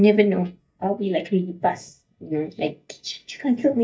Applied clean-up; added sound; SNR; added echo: neural mask model DeepFilterNet 3.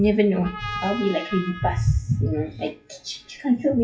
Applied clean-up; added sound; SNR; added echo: classical method WPE with log-MMSE.